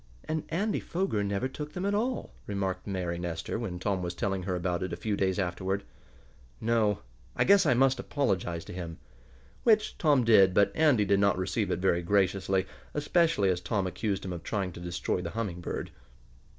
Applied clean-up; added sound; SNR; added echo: none; none; none; none.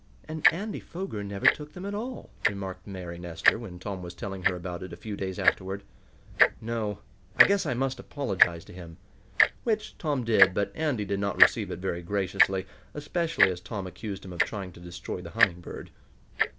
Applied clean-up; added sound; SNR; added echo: none; Tick-tock; 0 dB; none.